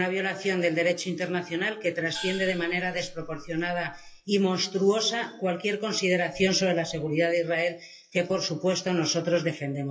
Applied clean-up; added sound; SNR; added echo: classical method WPE with log-MMSE.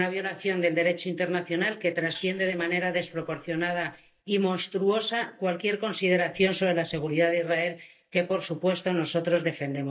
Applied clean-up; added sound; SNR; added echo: neural mask model DeepFilterNet 3.